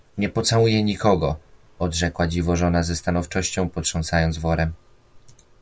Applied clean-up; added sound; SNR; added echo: none; none; none; none.